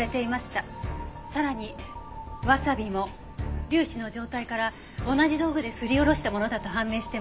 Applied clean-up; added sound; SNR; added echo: none; none; none; none.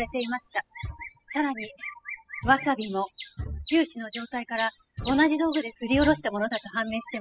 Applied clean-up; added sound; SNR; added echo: classical method spectral subtraction.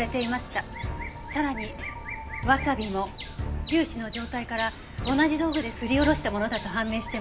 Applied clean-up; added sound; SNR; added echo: none; Bird vocalization, bird call, bird song; 13 dB; none.